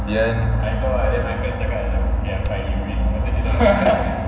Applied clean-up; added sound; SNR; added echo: none; Hammer; 13 dB; reverberation time 0.4 s.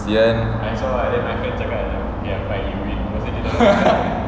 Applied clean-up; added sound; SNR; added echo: none; none; none; none.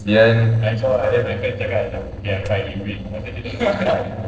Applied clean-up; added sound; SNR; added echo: neural separator model SepFormer DNS4.